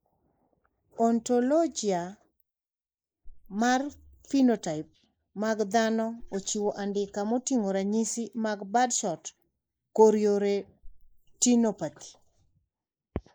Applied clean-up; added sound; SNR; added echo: neural mask model Resemble Enhance denoiser.